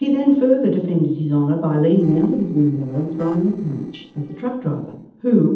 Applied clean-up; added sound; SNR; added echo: neural separator model SepFormer DNS4.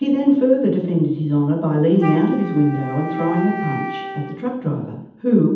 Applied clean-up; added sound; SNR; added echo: none; Wind instrument, woodwind instrument; 11 dB; reverberation time 0.8 s.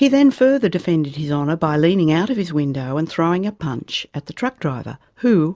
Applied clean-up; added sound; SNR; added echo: none; none; none; none.